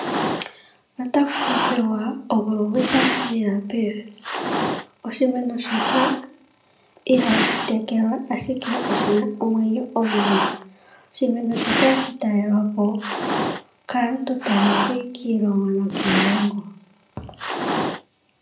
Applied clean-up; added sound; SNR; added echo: none; Cat; 4 dB; reverberation time 0.4 s.